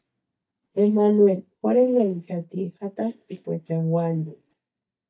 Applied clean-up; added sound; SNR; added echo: neural mask model DeepFilterNet 3.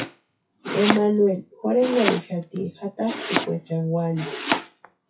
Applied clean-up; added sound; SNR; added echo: classical method WPE with log-MMSE.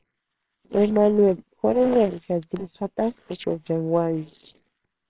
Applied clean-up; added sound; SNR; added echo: neural separator model SepFormer WHAMR!.